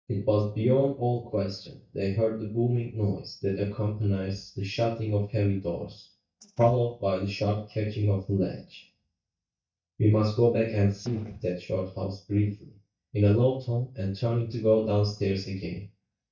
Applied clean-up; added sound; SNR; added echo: neural mask model DeepFilterNet 3.